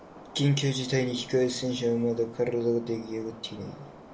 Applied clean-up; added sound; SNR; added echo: none; Subway, metro, underground; 18 dB; reverberation time 1.0 s.